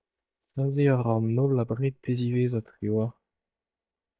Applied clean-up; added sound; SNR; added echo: neural mask model DeepFilterNet 3.